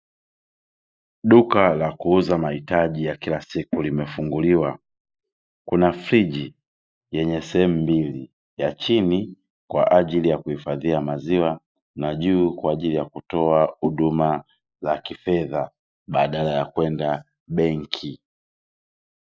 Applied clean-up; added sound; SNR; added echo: neural mask model Resemble Enhance denoiser.